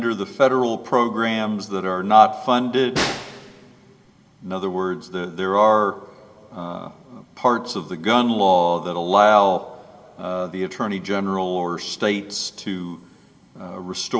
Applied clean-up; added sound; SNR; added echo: none; Snare drum; 11 dB; reverberation time 2.8 s.